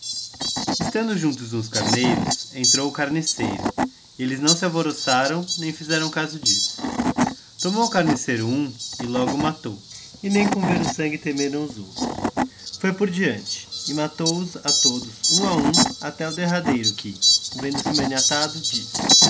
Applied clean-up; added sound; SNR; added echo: none; Wood / Tools + Fowl; -1 dB; none.